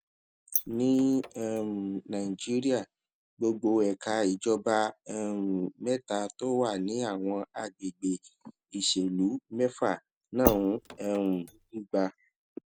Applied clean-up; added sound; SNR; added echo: neural mask model Resemble Enhance denoiser.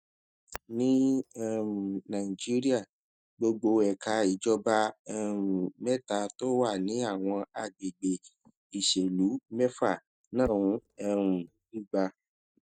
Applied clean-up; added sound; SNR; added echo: neural mask model DeepFilterNet 3.